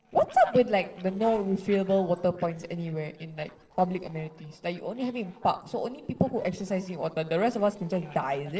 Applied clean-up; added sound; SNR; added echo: neural separator model SepFormer DNS4.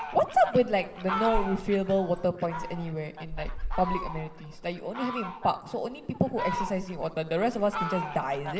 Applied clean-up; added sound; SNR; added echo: none; Fowl; 7 dB; reverberation time 2.6 s.